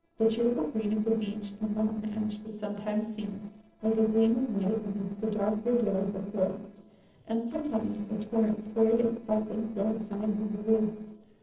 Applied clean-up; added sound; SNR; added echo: neural separator model SepFormer DNS4.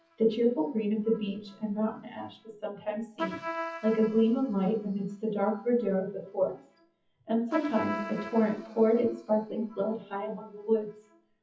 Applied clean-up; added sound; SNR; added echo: classical method WPE with log-MMSE.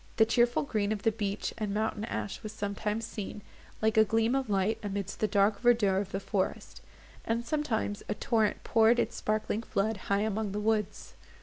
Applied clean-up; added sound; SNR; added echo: none; none; none; none.